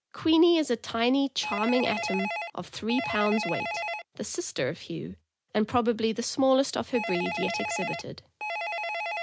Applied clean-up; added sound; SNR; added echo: none; Telephone; 7 dB; none.